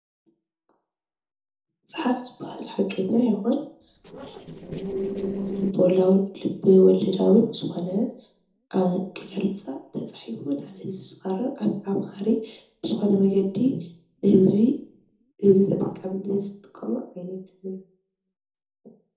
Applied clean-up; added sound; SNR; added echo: neural separator model SepFormer DNS4.